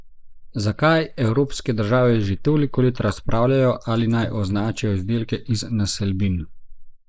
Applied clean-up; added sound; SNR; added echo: neural mask model Resemble Enhance denoiser.